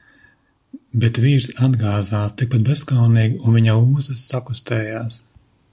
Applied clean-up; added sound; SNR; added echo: none; none; none; none.